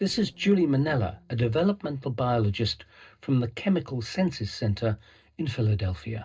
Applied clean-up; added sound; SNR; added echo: neural separator model SepFormer DNS4.